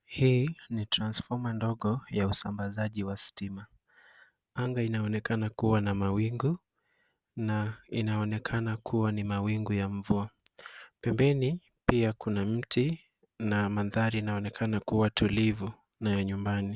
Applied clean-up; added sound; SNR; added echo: none; none; none; none.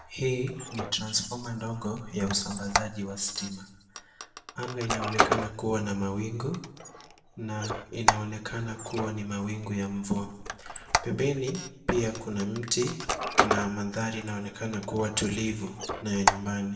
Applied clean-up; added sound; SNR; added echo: none; Squeak; 2 dB; reverberation time 1.0 s.